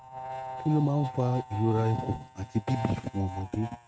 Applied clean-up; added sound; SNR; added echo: neural mask model RNNoise.